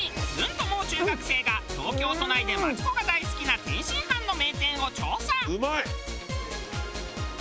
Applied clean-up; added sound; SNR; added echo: none; none; none; none.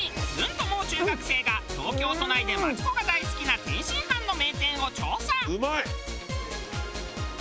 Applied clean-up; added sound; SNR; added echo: none; Accordion; 18 dB; none.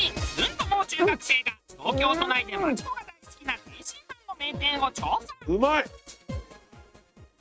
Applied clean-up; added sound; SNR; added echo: neural mask model RNNoise.